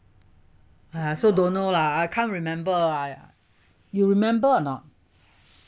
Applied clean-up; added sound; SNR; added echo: none; none; none; none.